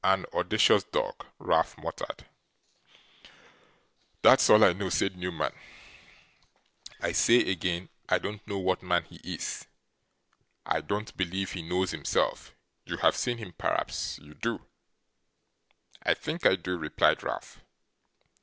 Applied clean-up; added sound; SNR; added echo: none; none; none; none.